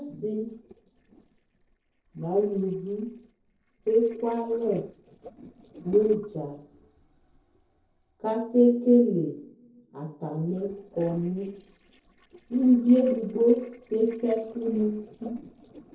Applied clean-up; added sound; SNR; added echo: neural separator model SepFormer DNS4.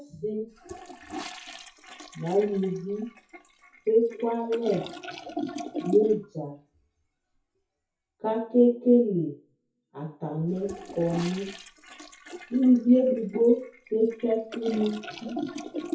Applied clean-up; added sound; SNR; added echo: classical method WPE with log-MMSE.